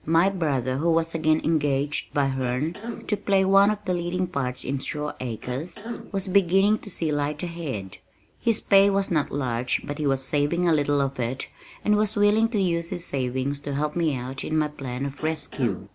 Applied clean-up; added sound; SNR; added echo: none; Cough; 12 dB; none.